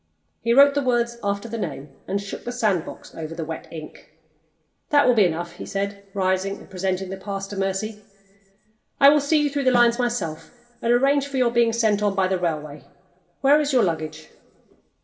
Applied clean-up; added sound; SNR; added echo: none; Snare drum; 7 dB; reverberation time 1.2 s.